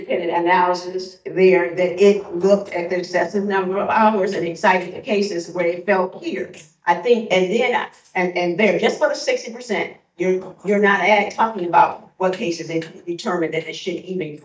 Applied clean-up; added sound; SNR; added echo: neural mask model DeepFilterNet 3.